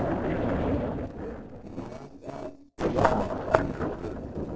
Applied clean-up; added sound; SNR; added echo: neural separator model SepFormer DNS4.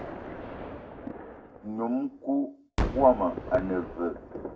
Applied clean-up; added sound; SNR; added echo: none; Gunshot, gunfire; 7 dB; reverberation time 0.4 s.